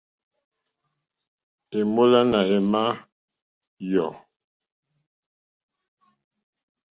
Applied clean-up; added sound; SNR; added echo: none; none; none; none.